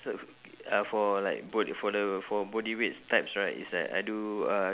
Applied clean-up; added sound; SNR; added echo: none; none; none; none.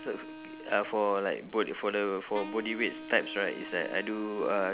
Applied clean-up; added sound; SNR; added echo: none; Wind instrument, woodwind instrument; 13 dB; none.